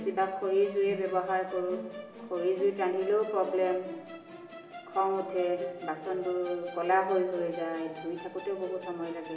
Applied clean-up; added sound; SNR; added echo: none; Musical instrument; 14 dB; reverberation time 1.1 s.